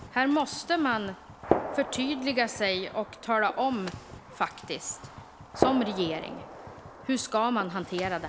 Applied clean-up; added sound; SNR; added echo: none; Gunshot, gunfire; 6 dB; none.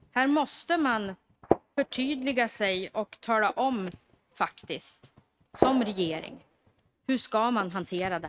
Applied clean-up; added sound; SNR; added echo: neural mask model RNNoise.